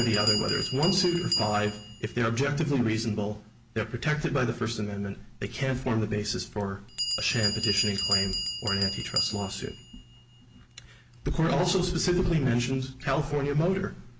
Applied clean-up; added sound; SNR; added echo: none; Bell; 7 dB; none.